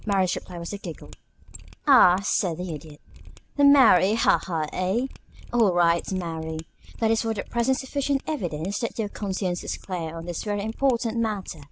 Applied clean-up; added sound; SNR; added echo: none; Mechanisms; 18 dB; none.